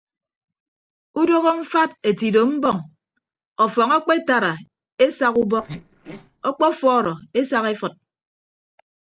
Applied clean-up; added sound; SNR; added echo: neural separator model SepFormer DNS4.